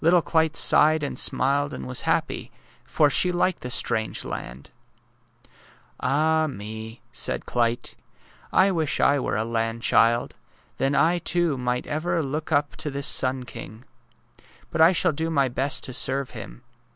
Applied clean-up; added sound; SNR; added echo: none; none; none; none.